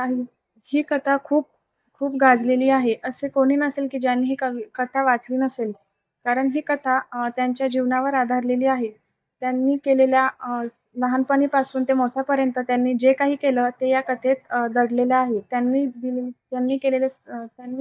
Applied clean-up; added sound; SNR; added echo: neural mask model DeepFilterNet 3.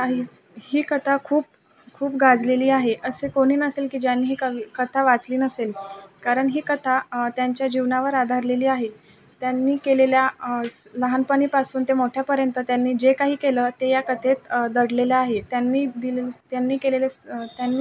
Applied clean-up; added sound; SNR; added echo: none; none; none; none.